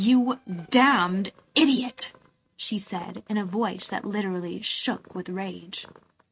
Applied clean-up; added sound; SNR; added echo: neural mask model RNNoise.